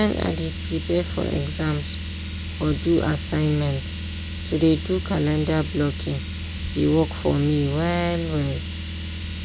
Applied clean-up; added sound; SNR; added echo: none; Car; 5 dB; none.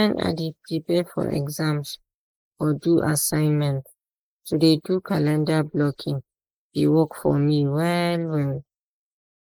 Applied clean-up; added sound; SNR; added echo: neural mask model Resemble Enhance denoiser.